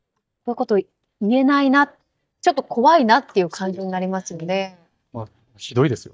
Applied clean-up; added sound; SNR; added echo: neural mask model DeepFilterNet 3.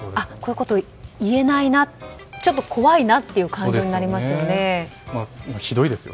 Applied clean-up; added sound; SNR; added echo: none; none; none; none.